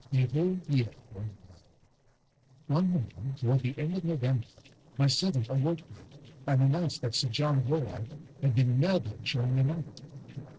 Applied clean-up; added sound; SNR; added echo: neural separator model SepFormer DNS4.